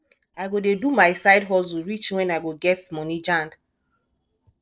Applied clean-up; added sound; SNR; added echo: neural separator model SepFormer DNS4.